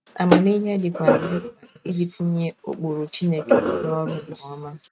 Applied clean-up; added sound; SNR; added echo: neural mask model RNNoise.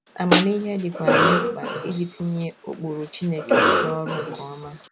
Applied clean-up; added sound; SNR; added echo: none; Snare drum + Cough; -4 dB; none.